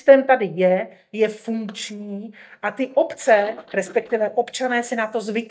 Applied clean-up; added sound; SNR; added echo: neural mask model DeepFilterNet 3.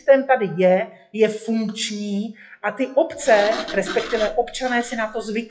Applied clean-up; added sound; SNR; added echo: classical method WPE with log-MMSE.